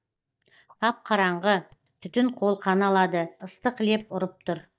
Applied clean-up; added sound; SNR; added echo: neural mask model DeepFilterNet 3.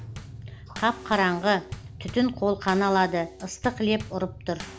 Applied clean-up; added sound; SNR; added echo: none; Bass drum / Snare drum / Drum kit; 14 dB; none.